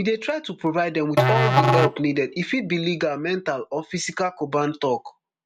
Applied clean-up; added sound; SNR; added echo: none; Musical instrument; -1 dB; none.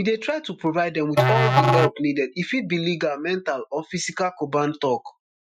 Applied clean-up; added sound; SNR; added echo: classical method Wiener filter.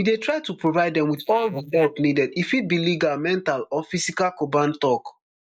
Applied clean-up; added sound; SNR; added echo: neural mask model Resemble Enhance denoiser.